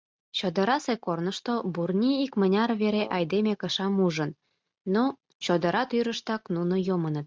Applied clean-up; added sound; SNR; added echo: neural mask model RNNoise.